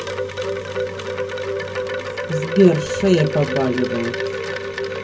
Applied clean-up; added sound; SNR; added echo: none; Wind chime; 4 dB; reverberation time 0.3 s.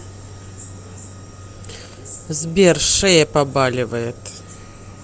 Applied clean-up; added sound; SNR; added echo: none; none; none; none.